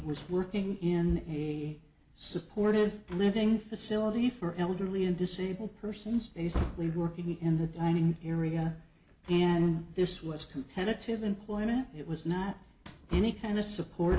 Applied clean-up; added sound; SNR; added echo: none; Wood; 13 dB; none.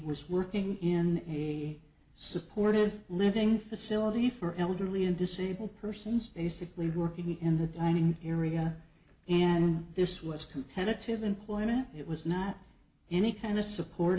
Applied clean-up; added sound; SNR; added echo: none; none; none; none.